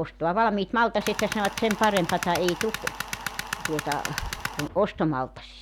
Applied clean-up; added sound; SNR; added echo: none; Tools; 6 dB; none.